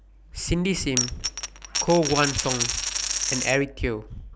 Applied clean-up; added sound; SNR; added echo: none; Coin (dropping); 2 dB; none.